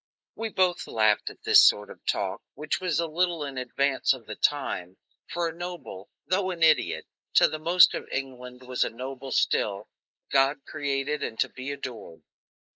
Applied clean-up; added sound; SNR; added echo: neural mask model Resemble Enhance denoiser.